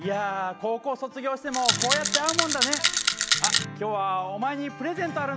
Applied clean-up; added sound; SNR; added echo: none; Rattle; -4 dB; none.